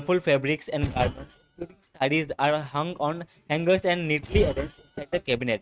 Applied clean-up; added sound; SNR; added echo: neural mask model RNNoise.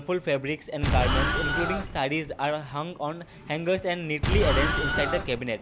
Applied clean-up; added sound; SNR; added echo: none; Explosion; -3 dB; none.